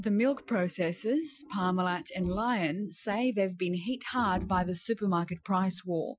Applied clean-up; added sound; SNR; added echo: classical method Wiener filter.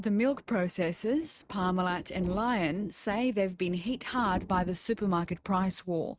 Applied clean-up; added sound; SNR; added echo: neural mask model RNNoise.